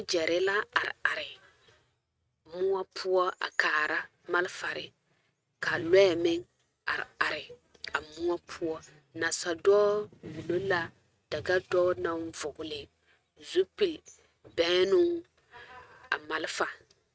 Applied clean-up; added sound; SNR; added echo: neural mask model RNNoise.